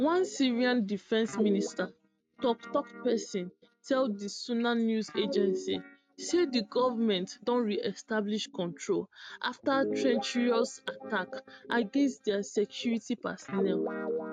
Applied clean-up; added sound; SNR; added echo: neural mask model RNNoise.